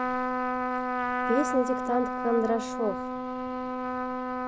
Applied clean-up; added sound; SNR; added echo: none; Trumpet; -1 dB; none.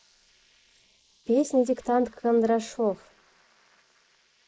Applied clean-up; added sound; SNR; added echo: neural mask model Resemble Enhance denoiser.